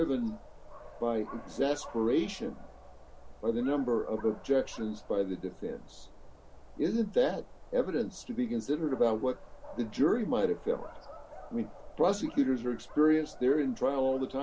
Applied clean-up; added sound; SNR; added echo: none; Dog; 16 dB; none.